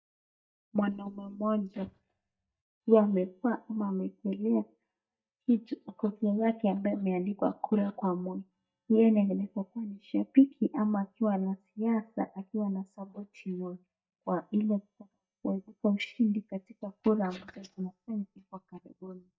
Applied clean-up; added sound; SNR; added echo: neural mask model DeepFilterNet 3.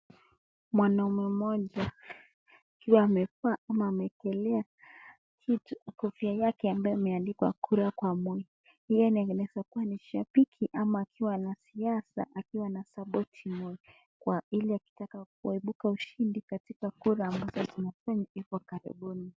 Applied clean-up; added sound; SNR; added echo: none; none; none; none.